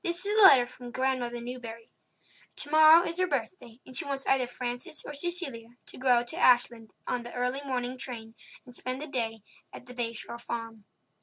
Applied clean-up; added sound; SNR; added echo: none; none; none; none.